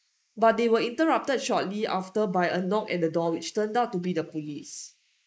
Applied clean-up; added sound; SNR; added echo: neural mask model Resemble Enhance denoiser.